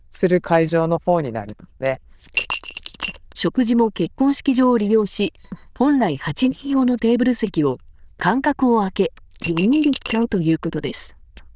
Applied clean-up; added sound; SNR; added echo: neural diffusion model UNIVERSE++.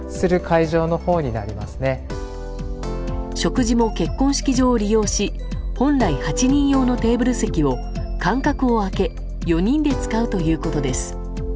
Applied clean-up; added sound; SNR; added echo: none; none; none; none.